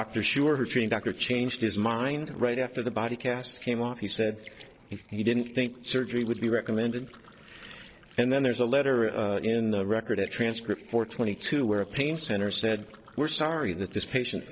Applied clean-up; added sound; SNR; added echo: neural separator model SepFormer DNS4.